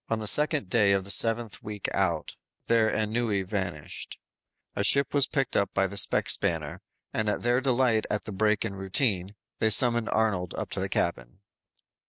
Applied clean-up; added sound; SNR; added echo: none; none; none; none.